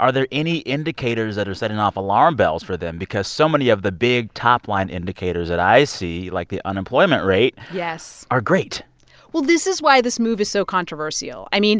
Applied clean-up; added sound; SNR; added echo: none; none; none; none.